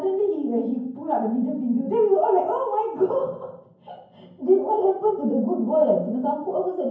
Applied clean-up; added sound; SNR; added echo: none; none; none; reverberation time 0.9 s.